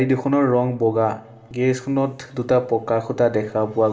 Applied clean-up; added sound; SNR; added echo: none; none; none; reverberation time 1.8 s.